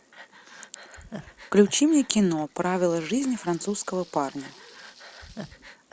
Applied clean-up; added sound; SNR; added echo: none; Breathing + Rain; 20 dB; none.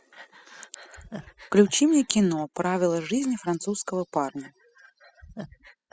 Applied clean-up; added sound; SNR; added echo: classical method spectral subtraction.